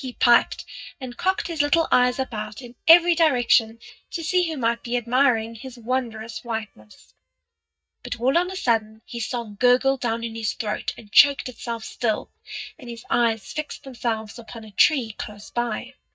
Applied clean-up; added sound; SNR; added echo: neural mask model DeepFilterNet 3.